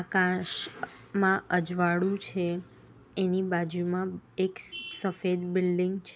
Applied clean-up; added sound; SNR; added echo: none; none; none; none.